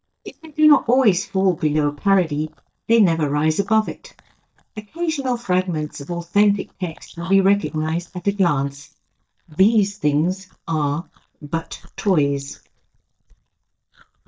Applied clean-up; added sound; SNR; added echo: neural mask model DeepFilterNet 3.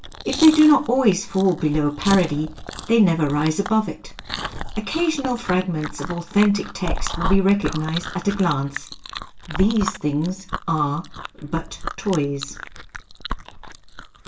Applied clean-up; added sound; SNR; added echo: none; Chewing, mastication; 9 dB; reverberation time 0.2 s.